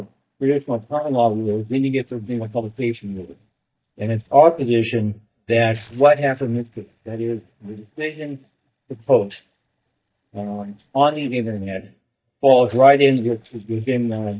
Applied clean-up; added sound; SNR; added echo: neural mask model DeepFilterNet 3.